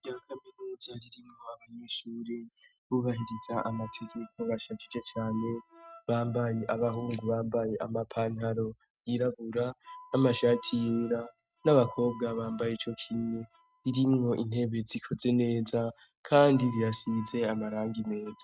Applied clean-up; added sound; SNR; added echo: neural mask model RNNoise.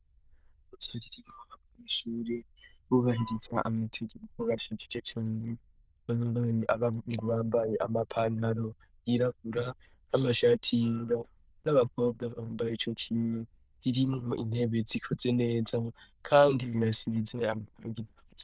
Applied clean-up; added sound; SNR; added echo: neural diffusion model UNIVERSE++.